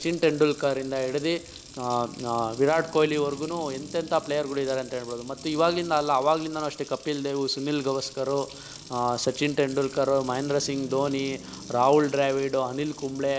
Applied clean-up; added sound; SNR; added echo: none; Car passing by / Traffic noise, roadway noise / Engine + Water tap, faucet; 17 dB; none.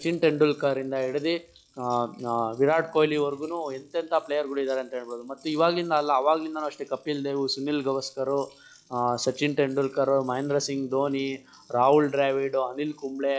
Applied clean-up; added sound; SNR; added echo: classical method log-MMSE.